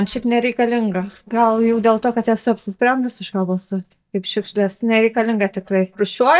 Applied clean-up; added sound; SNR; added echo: neural mask model DeepFilterNet 3.